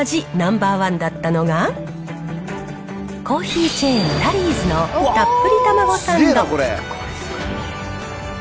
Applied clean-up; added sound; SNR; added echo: none; none; none; none.